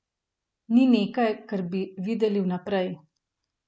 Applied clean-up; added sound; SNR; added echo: none; none; none; none.